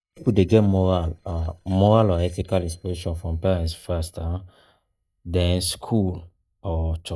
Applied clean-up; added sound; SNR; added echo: neural mask model DeepFilterNet 3.